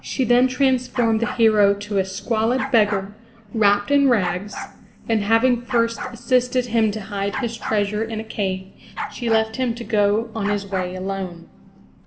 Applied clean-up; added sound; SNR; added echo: none; Bark; 14 dB; reverberation time 1.6 s.